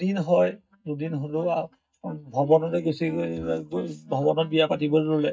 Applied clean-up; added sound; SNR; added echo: neural mask model DeepFilterNet 3.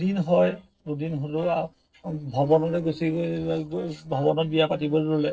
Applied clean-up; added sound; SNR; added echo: neural separator model SepFormer DNS4.